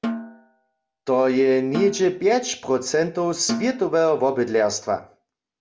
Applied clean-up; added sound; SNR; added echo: none; Snare drum; 12 dB; none.